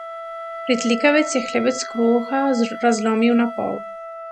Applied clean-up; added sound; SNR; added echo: none; Wind instrument, woodwind instrument; 11 dB; none.